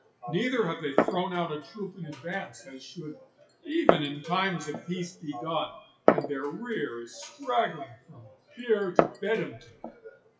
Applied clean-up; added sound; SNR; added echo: classical method WPE with log-MMSE.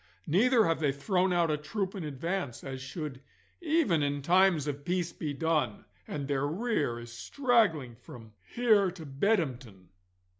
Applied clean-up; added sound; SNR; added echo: none; none; none; none.